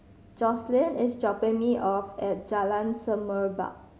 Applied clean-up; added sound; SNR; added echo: none; none; none; none.